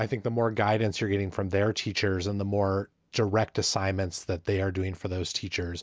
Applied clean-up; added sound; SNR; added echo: none; none; none; none.